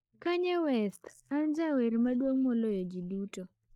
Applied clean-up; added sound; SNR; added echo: neural mask model DeepFilterNet 3.